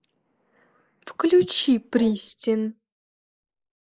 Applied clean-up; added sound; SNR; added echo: neural mask model Resemble Enhance denoiser.